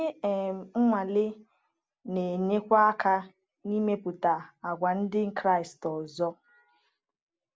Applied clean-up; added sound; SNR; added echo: none; none; none; none.